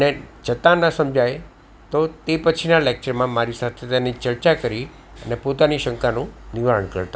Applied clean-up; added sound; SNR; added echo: none; none; none; none.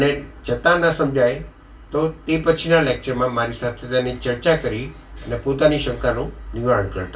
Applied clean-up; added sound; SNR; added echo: none; none; none; reverberation time 0.2 s.